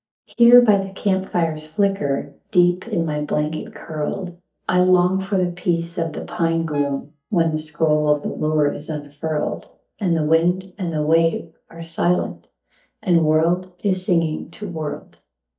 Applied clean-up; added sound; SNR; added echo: neural mask model DeepFilterNet 3.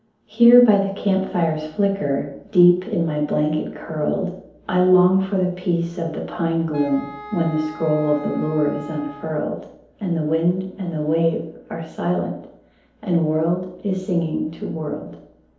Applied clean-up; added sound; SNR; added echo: none; Wind instrument, woodwind instrument; 16 dB; reverberation time 2.2 s.